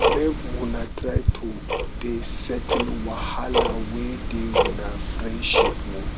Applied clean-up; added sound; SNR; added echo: none; Tick-tock; -4 dB; none.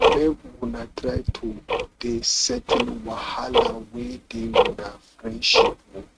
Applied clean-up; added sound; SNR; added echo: neural mask model RNNoise.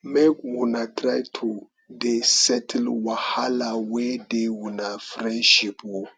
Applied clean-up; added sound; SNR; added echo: none; none; none; none.